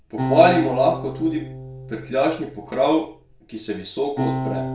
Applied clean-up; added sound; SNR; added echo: none; Acoustic guitar; 8 dB; reverberation time 0.4 s.